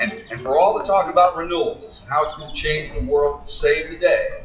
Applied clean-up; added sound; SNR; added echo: classical method WPE with log-MMSE.